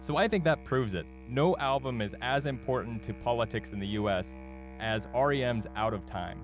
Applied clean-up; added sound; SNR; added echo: none; Musical instrument; 15 dB; none.